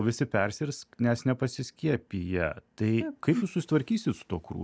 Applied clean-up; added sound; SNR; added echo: none; none; none; none.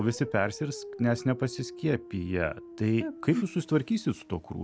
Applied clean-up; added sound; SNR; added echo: none; Dog; 16 dB; none.